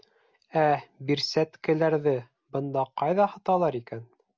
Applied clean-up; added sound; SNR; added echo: none; none; none; none.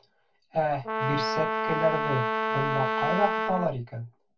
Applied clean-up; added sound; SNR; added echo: none; Brass instrument; -1 dB; reverberation time 0.1 s.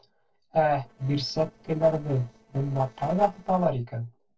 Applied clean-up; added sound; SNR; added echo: neural separator model SepFormer DNS4.